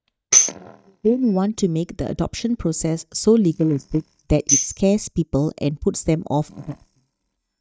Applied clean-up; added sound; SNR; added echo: neural mask model DeepFilterNet 3.